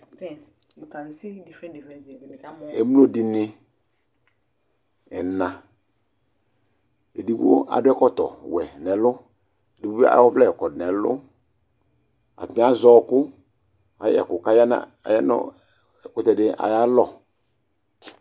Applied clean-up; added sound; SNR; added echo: none; none; none; none.